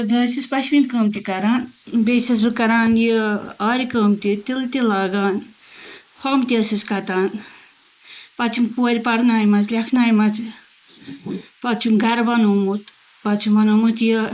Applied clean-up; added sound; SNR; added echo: neural mask model Resemble Enhance denoiser.